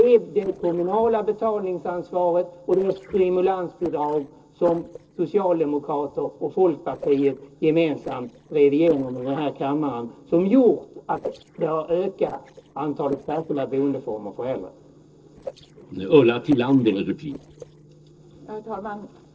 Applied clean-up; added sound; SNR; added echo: neural separator model SepFormer DNS4.